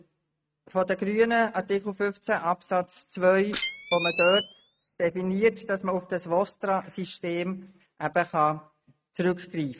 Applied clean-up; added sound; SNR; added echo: neural mask model RNNoise.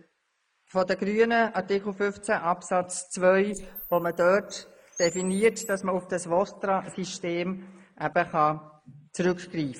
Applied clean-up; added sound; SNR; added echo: neural mask model Resemble Enhance denoiser.